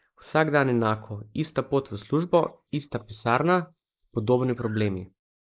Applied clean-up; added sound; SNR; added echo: neural mask model Resemble Enhance denoiser.